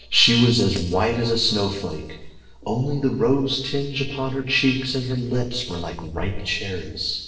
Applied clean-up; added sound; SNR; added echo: neural separator model SepFormer DNS4.